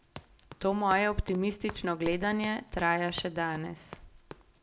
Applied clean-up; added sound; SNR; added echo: none; Run; 16 dB; none.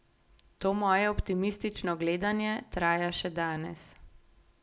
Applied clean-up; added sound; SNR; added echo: none; none; none; none.